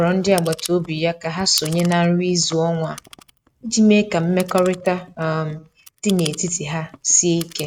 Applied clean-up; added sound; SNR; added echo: neural mask model RNNoise.